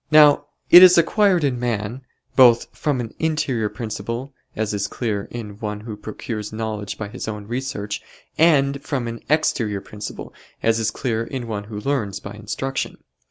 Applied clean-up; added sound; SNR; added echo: none; none; none; none.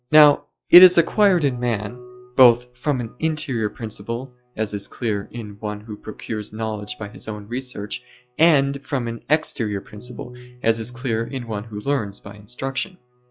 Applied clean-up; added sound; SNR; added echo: classical method log-MMSE.